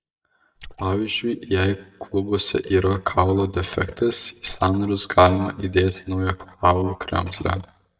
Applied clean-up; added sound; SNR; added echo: neural mask model DeepFilterNet 3.